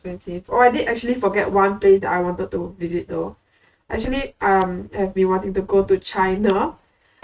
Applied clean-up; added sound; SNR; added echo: neural mask model RNNoise.